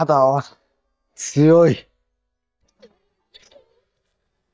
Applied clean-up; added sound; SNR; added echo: neural mask model DeepFilterNet 3.